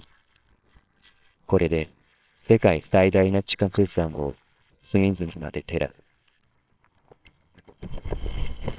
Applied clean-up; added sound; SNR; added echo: neural separator model SepFormer WHAMR!.